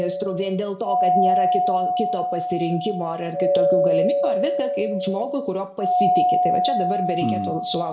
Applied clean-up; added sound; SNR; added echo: none; Doorbell; -4 dB; reverberation time 0.4 s.